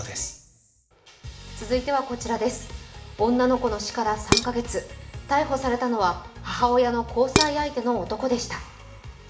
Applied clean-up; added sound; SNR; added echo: none; Dishes, pots, and pans; 1 dB; reverberation time 0.9 s.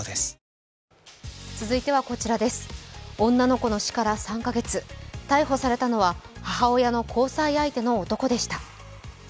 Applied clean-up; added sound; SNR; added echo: none; none; none; none.